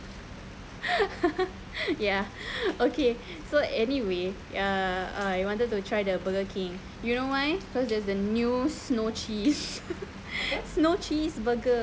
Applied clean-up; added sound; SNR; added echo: none; none; none; none.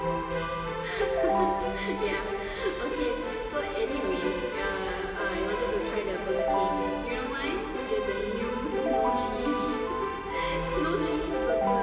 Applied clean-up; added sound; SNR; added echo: none; Keyboard (musical); -2 dB; reverberation time 2.8 s.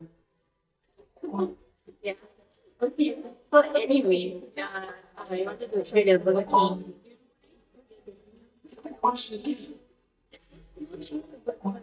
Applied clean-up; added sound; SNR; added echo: neural mask model DeepFilterNet 3.